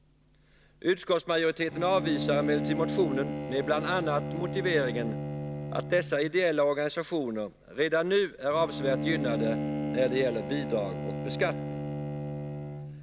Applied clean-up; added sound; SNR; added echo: none; Bowed string instrument; 5 dB; none.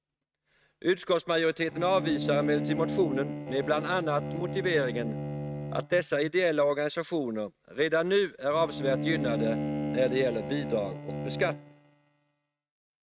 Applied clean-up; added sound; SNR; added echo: neural mask model RNNoise.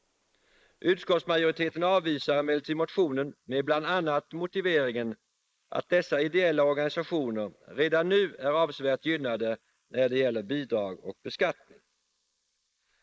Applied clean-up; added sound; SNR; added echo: neural mask model Resemble Enhance denoiser.